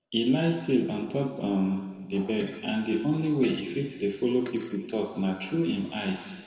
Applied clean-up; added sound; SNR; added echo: neural separator model SepFormer DNS4.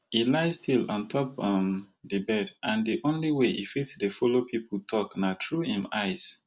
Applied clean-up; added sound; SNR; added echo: none; none; none; none.